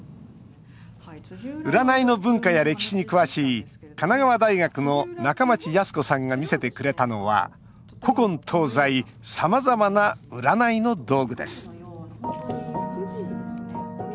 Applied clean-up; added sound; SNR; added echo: none; none; none; none.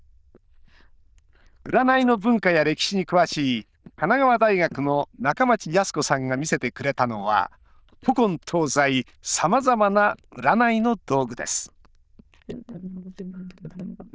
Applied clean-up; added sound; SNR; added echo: neural diffusion model UNIVERSE++.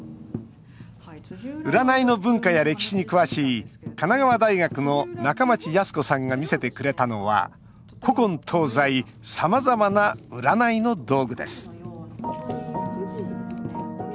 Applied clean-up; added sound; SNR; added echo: none; Tambourine; 18 dB; none.